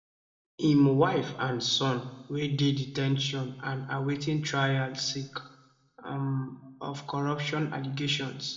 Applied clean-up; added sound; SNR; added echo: none; none; none; reverberation time 0.7 s.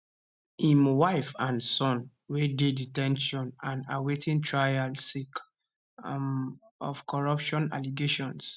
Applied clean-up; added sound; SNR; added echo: none; none; none; none.